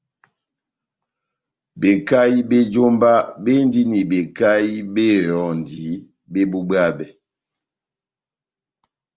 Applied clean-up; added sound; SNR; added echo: none; none; none; none.